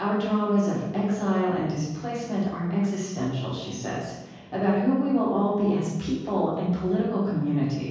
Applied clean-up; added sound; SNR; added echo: none; none; none; reverberation time 1.3 s.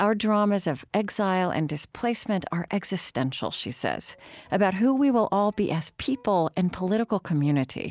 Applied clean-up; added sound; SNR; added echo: none; none; none; none.